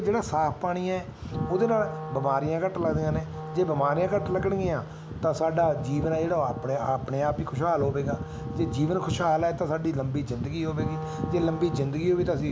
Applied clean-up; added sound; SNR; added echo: none; Wind instrument, woodwind instrument; 12 dB; none.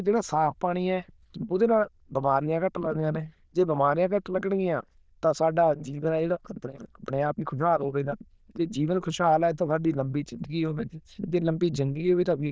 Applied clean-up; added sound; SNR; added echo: neural diffusion model UNIVERSE++.